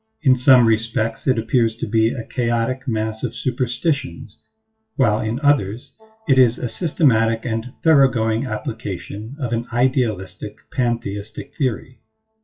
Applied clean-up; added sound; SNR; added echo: classical method WPE with log-MMSE.